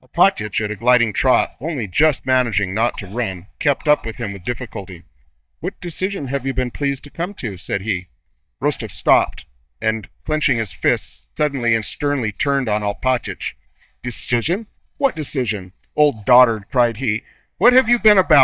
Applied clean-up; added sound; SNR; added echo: neural mask model DeepFilterNet 3.